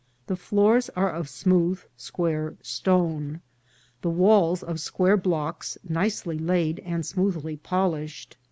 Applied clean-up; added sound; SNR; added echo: none; none; none; none.